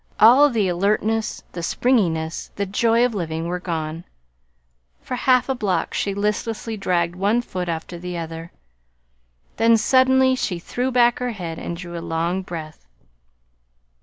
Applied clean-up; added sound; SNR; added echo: none; none; none; none.